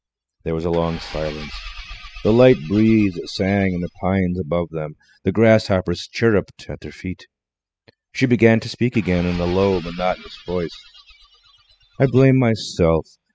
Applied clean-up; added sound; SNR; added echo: classical method spectral subtraction.